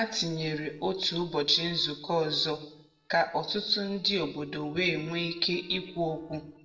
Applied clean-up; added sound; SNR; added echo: neural separator model SepFormer DNS4.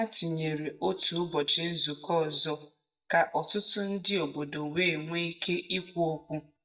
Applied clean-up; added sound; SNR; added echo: neural mask model DeepFilterNet 3.